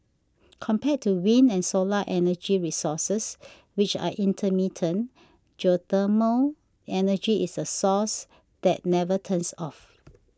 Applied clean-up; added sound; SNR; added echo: none; none; none; none.